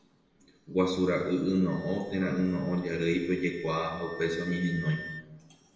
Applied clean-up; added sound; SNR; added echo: none; Wind instrument, woodwind instrument; 17 dB; reverberation time 1.0 s.